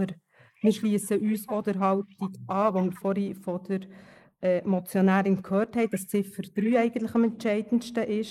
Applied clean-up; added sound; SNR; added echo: neural mask model Resemble Enhance denoiser.